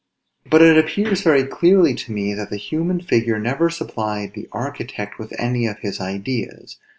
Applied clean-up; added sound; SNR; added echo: none; none; none; none.